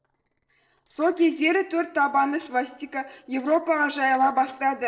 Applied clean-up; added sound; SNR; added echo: neural separator model SepFormer DNS4.